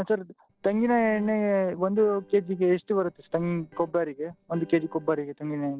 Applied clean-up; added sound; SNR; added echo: neural separator model SepFormer DNS4.